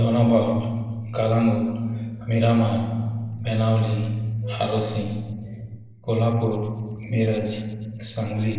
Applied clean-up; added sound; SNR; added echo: neural separator model SepFormer DNS4.